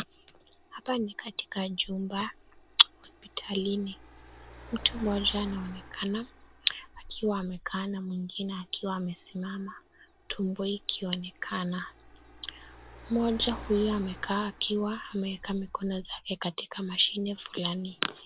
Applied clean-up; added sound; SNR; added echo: none; Car; 16 dB; none.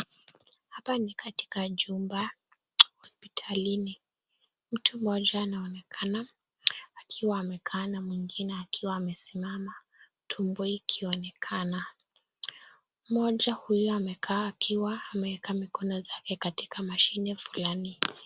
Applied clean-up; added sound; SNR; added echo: none; none; none; none.